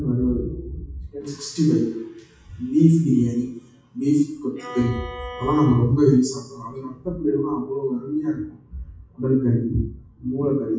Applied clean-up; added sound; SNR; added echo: classical method WPE with log-MMSE.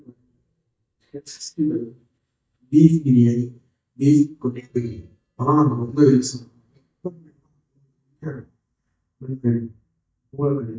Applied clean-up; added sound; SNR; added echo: neural mask model DeepFilterNet 3.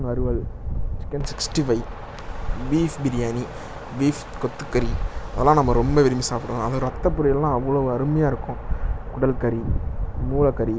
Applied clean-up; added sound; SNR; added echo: none; none; none; none.